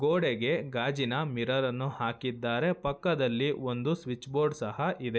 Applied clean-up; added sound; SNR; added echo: none; none; none; none.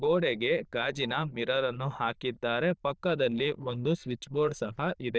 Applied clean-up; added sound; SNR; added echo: neural diffusion model UNIVERSE++.